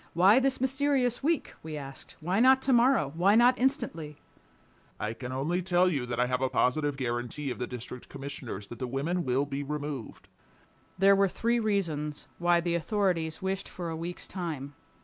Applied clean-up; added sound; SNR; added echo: none; none; none; none.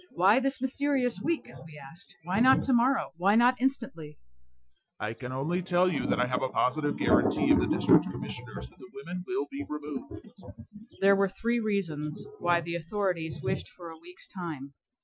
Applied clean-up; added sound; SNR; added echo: classical method Wiener filter.